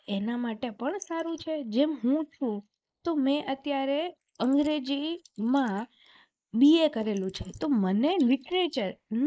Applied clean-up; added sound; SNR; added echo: neural mask model Resemble Enhance denoiser.